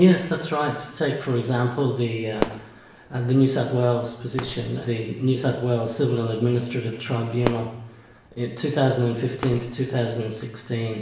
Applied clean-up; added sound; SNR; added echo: none; Fireworks; 15 dB; reverberation time 0.9 s.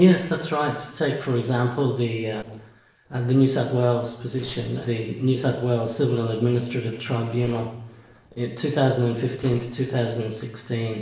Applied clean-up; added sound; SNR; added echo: neural separator model SepFormer DNS4.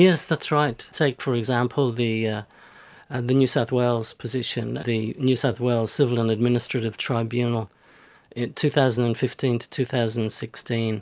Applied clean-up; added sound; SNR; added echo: none; none; none; none.